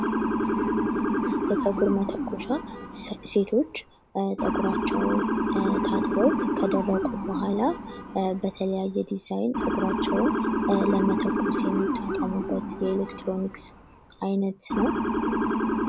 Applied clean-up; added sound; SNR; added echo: none; Motor vehicle (road) / Siren; -1 dB; none.